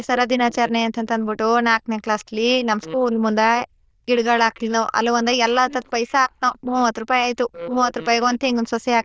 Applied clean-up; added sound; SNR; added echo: neural diffusion model UNIVERSE++.